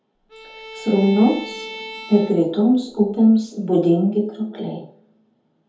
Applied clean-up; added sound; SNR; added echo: none; Bowed string instrument; 17 dB; reverberation time 0.6 s.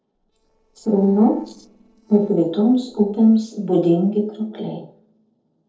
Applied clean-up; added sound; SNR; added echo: neural separator model SepFormer DNS4.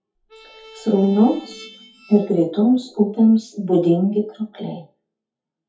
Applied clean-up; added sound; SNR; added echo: classical method WPE with log-MMSE.